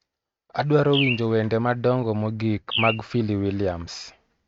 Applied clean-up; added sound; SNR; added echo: neural mask model RNNoise.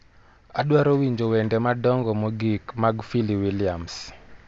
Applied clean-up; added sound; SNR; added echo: none; none; none; none.